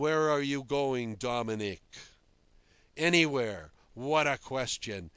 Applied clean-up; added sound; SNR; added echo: none; none; none; none.